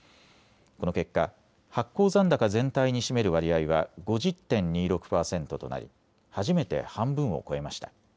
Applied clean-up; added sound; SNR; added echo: none; none; none; none.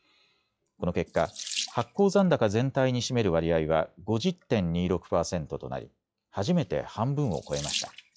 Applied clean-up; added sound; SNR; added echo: classical method log-MMSE.